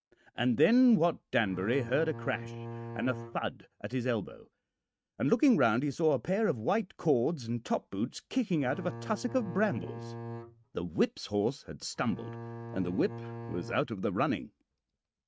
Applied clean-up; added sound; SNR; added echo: neural mask model RNNoise.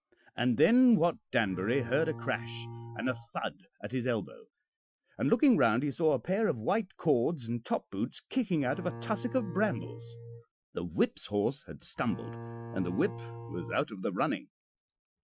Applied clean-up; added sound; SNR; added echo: classical method Wiener filter.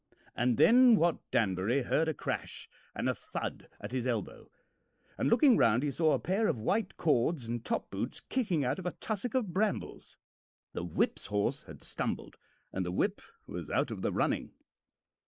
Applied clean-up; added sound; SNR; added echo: neural mask model Resemble Enhance denoiser.